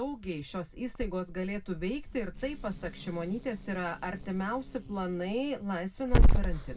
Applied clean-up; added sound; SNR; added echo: none; Growling / Hiss; -4 dB; reverberation time 0.3 s.